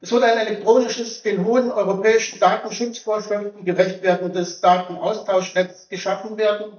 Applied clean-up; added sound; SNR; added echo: neural mask model DeepFilterNet 3.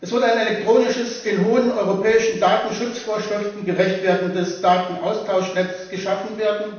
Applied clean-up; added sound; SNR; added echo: neural separator model SepFormer DNS4.